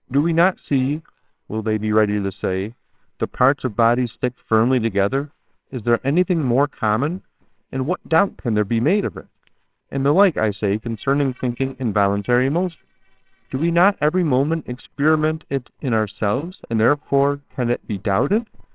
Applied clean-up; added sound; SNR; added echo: neural separator model SepFormer WHAMR!.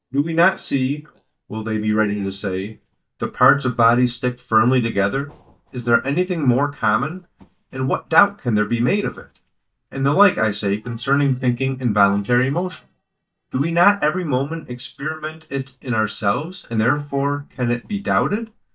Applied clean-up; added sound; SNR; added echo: neural mask model DeepFilterNet 3.